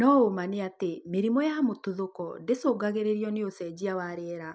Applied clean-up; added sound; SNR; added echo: none; none; none; none.